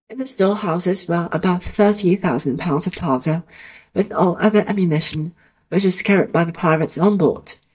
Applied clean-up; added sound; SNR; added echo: neural mask model DeepFilterNet 3.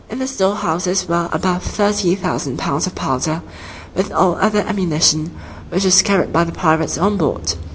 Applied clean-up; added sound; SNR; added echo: none; none; none; none.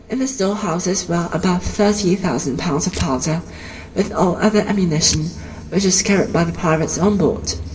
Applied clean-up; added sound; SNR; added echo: none; Tearing; 16 dB; reverberation time 1.9 s.